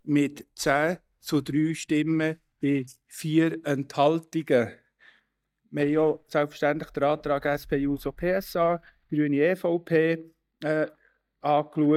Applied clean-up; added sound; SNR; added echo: neural mask model DeepFilterNet 3.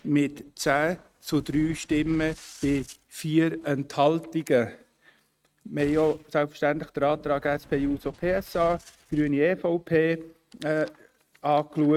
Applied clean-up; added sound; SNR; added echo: neural mask model RNNoise.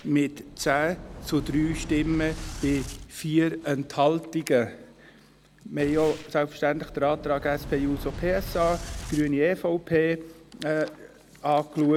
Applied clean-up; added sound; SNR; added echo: none; Boom; 14 dB; none.